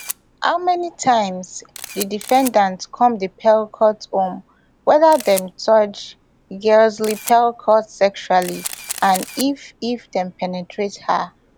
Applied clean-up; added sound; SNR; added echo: none; Camera; 18 dB; none.